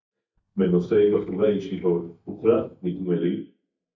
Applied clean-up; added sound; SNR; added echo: neural mask model DeepFilterNet 3.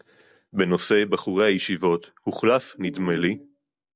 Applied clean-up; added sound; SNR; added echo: none; none; none; none.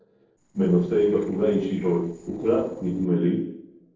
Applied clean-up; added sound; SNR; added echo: neural separator model SepFormer DNS4.